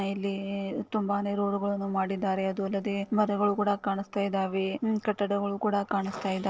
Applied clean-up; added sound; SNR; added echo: neural separator model SepFormer DNS4.